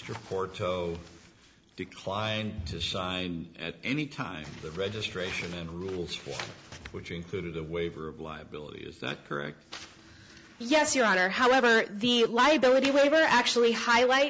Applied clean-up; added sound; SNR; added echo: none; none; none; none.